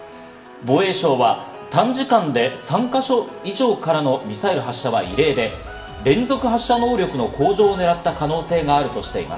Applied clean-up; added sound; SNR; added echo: none; Tambourine; 14 dB; reverberation time 0.6 s.